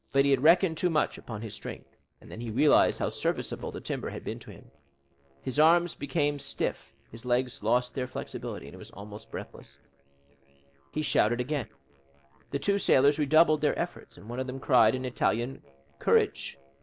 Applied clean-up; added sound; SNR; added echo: neural separator model SepFormer DNS4.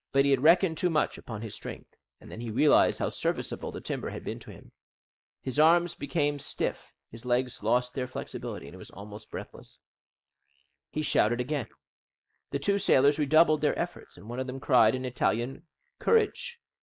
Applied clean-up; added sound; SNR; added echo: neural mask model Resemble Enhance denoiser.